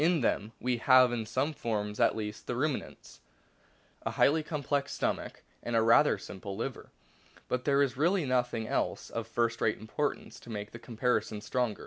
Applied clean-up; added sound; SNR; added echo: none; none; none; none.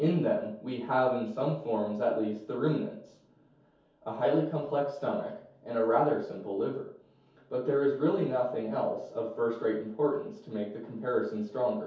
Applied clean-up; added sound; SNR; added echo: none; none; none; reverberation time 0.6 s.